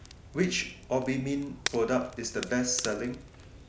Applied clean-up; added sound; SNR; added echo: none; Crackle; 11 dB; none.